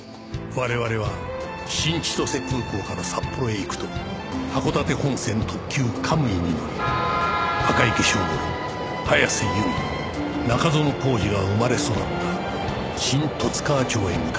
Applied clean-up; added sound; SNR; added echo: none; none; none; none.